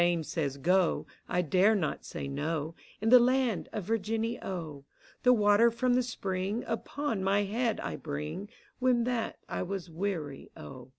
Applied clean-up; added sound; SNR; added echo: none; none; none; none.